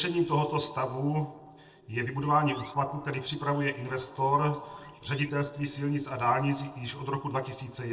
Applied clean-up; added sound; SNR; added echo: neural separator model SepFormer DNS4.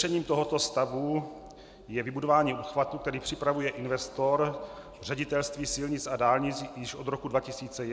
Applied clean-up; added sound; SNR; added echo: none; none; none; none.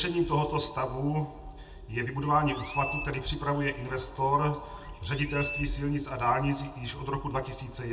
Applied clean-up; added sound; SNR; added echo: none; Chirp, tweet; 11 dB; reverberation time 0.2 s.